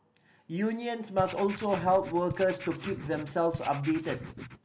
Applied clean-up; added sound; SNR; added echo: none; Writing; 11 dB; none.